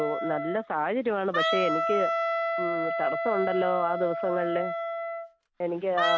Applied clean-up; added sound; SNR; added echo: none; Wind instrument, woodwind instrument; 1 dB; none.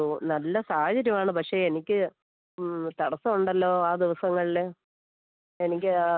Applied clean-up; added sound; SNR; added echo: none; none; none; none.